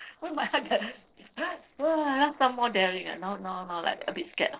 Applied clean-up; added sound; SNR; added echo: neural separator model SepFormer DNS4.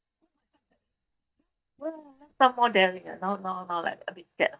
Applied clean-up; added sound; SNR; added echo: neural mask model DeepFilterNet 3.